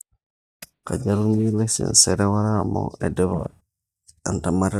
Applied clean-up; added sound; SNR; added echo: neural mask model DeepFilterNet 3.